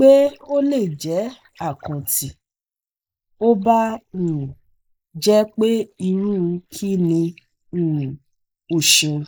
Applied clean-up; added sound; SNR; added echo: neural mask model Resemble Enhance denoiser.